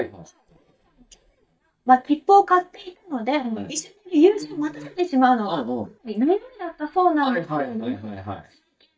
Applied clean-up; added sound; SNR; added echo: neural mask model DeepFilterNet 3.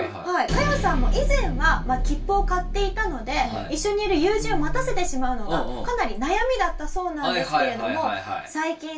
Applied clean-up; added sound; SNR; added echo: none; Buzz; 3 dB; reverberation time 0.2 s.